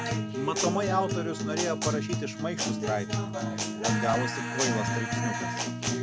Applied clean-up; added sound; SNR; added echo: none; Guitar; -2 dB; none.